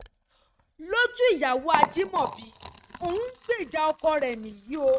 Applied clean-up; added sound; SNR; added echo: neural mask model RNNoise.